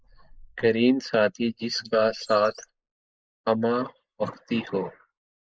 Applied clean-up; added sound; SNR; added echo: neural mask model Resemble Enhance denoiser.